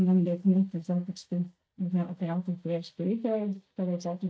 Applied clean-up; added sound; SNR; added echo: neural mask model DeepFilterNet 3.